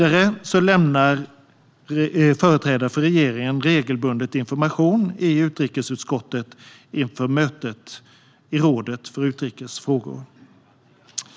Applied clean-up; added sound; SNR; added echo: none; none; none; none.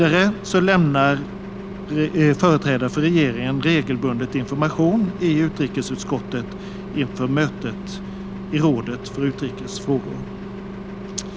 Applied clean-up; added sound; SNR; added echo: none; Engine; 11 dB; none.